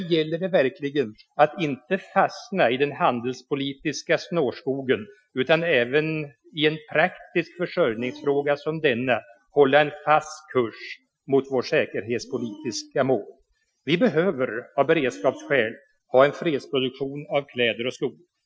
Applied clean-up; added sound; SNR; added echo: classical method Wiener filter.